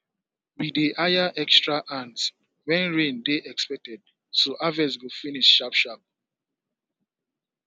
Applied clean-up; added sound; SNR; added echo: none; none; none; none.